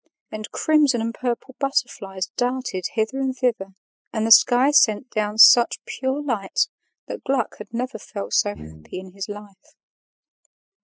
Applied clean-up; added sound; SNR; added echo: classical method spectral subtraction.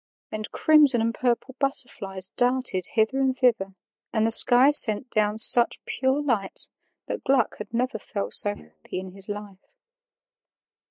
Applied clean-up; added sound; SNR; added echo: neural mask model DeepFilterNet 3.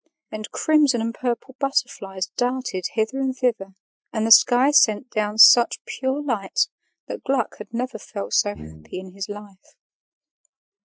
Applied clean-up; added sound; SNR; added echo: classical method Wiener filter.